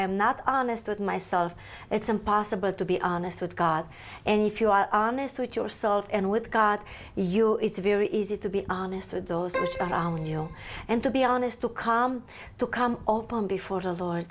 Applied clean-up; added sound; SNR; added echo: none; Keyboard (musical); 8 dB; none.